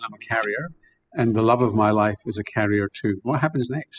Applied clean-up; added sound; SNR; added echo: classical method spectral subtraction.